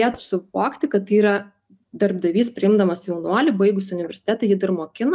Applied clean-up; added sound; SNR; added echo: neural mask model DeepFilterNet 3.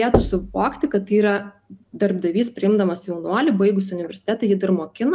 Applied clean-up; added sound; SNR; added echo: none; Knock; 5 dB; none.